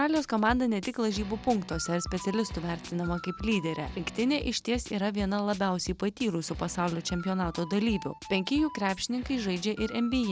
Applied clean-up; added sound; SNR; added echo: none; none; none; none.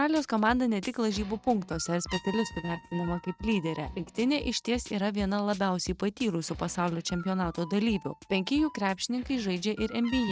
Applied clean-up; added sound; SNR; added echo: neural mask model RNNoise.